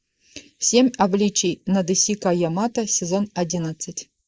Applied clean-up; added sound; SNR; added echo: neural mask model Resemble Enhance denoiser.